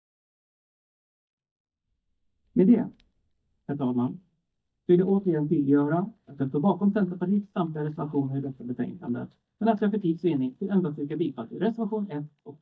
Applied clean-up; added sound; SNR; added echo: neural mask model DeepFilterNet 3.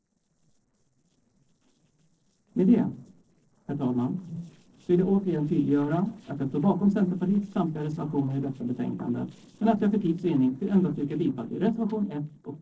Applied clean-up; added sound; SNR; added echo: neural separator model SepFormer DNS4.